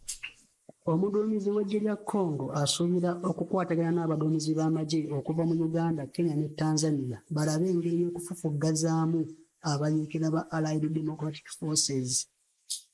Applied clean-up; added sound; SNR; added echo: neural mask model Resemble Enhance denoiser.